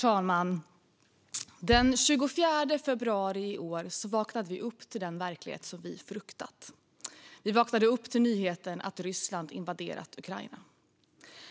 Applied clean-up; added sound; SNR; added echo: none; Bass drum; 11 dB; none.